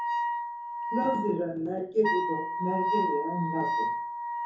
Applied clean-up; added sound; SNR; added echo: none; Wind instrument, woodwind instrument; -1 dB; reverberation time 0.6 s.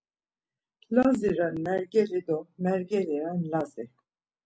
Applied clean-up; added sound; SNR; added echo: none; none; none; none.